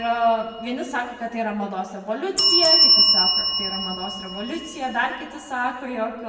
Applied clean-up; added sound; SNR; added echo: none; Bell; -3 dB; reverberation time 1.1 s.